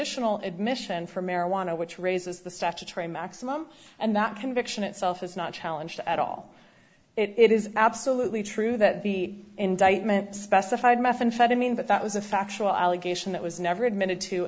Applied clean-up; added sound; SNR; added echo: none; none; none; none.